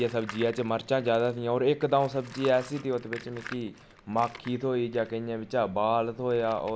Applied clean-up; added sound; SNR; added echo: none; Tools; 19 dB; none.